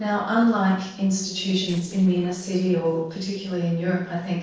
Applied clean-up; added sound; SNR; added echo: neural separator model SepFormer DNS4.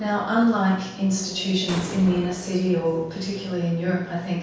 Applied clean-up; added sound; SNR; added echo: none; Explosion; 15 dB; reverberation time 0.7 s.